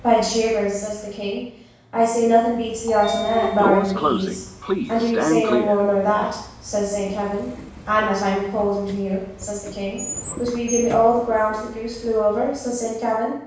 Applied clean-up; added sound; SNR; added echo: none; Sliding door / Train; 8 dB; reverberation time 0.7 s.